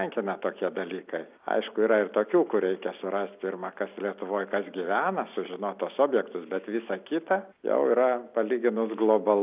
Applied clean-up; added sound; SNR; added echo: none; none; none; none.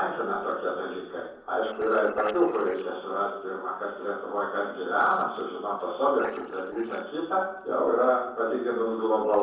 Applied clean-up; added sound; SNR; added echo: neural separator model SepFormer DNS4.